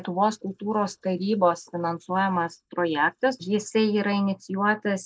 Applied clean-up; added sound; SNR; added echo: neural mask model Resemble Enhance denoiser.